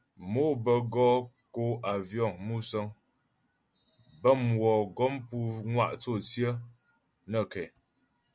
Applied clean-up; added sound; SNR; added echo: none; none; none; none.